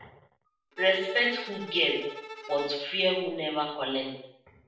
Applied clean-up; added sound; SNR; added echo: none; Bowed string instrument; 14 dB; reverberation time 0.7 s.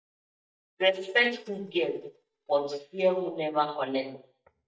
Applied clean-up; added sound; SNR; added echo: neural mask model DeepFilterNet 3.